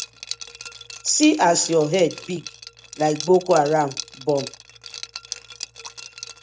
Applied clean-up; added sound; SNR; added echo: none; Liquid; 14 dB; none.